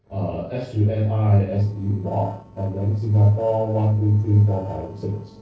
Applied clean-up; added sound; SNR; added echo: neural separator model SepFormer DNS4.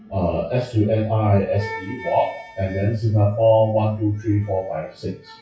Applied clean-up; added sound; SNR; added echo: classical method WPE with log-MMSE.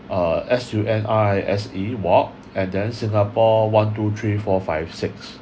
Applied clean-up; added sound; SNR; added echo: none; none; none; none.